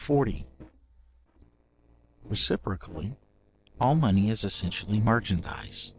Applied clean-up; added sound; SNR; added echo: neural separator model SepFormer DNS4.